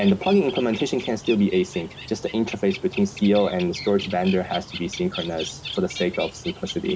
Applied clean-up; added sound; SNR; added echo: none; Bird; 13 dB; reverberation time 0.3 s.